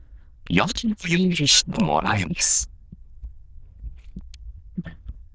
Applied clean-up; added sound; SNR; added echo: neural diffusion model UNIVERSE++.